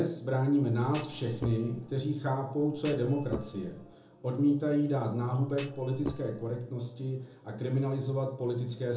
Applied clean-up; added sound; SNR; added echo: none; Thump, thud; 11 dB; reverberation time 1.0 s.